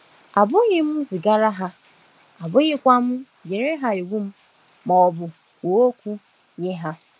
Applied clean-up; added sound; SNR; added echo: none; none; none; none.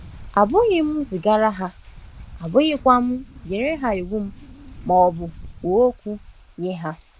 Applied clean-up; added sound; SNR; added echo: none; Wind; 19 dB; none.